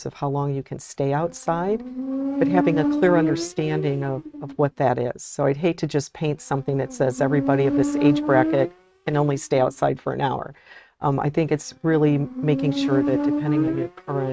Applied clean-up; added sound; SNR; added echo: neural mask model RNNoise.